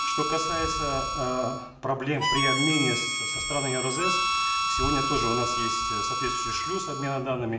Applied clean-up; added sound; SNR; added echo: none; Harmonica; -2 dB; reverberation time 1.3 s.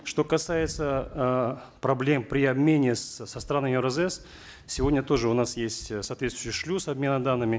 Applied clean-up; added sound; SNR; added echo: none; none; none; none.